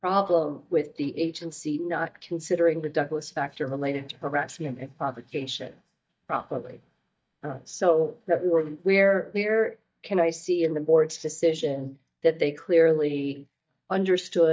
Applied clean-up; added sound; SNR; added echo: neural mask model DeepFilterNet 3.